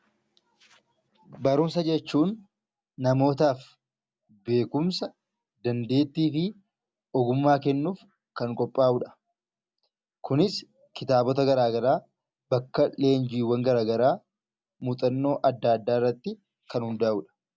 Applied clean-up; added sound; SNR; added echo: none; none; none; none.